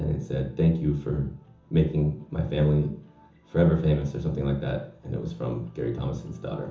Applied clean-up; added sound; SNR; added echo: none; none; none; reverberation time 0.7 s.